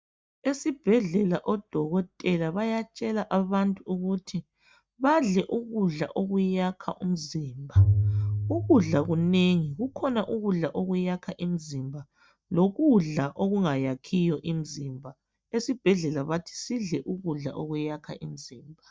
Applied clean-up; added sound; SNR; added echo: neural mask model DeepFilterNet 3.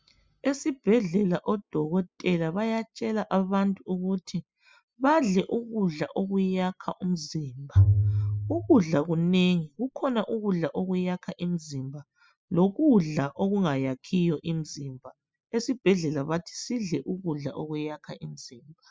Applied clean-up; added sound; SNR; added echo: classical method spectral subtraction.